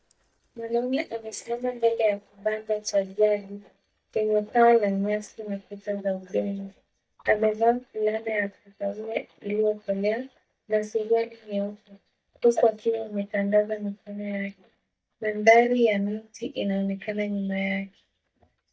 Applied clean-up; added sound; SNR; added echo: neural mask model DeepFilterNet 3.